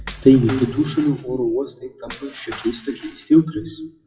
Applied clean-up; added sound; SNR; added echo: classical method WPE with log-MMSE.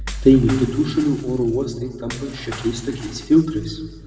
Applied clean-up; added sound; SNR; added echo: none; Shatter / Crushing; 20 dB; reverberation time 1.6 s.